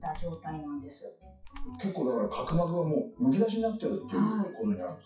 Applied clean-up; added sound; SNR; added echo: classical method WPE with log-MMSE.